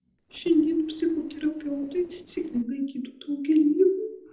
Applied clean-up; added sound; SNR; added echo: neural separator model SepFormer DNS4.